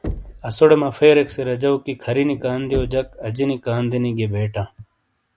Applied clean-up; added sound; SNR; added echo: none; Knock; 16 dB; none.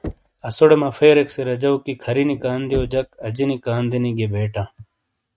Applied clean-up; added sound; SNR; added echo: neural mask model RNNoise.